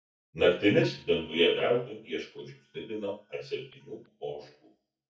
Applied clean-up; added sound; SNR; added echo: neural mask model DeepFilterNet 3.